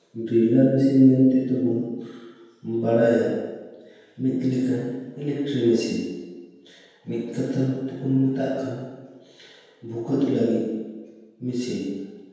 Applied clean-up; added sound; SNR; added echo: none; none; none; reverberation time 1.2 s.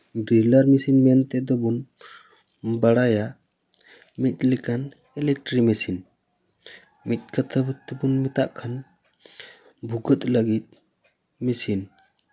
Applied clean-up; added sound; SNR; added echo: none; none; none; none.